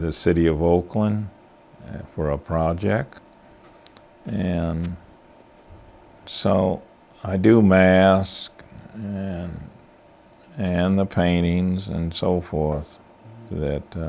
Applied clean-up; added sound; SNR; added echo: none; none; none; none.